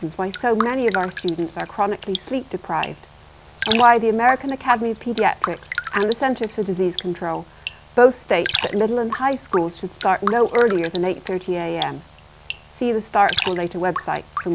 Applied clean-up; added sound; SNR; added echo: none; Raindrop; 9 dB; none.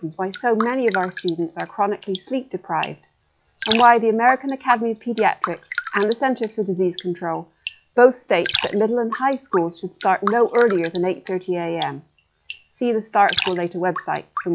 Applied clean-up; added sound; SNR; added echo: classical method log-MMSE.